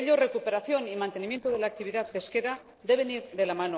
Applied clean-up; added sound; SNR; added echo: neural separator model SepFormer DNS4.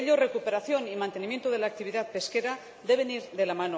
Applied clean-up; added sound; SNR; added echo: none; none; none; none.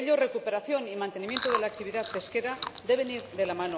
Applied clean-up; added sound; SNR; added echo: none; Chewing, mastication; 2 dB; none.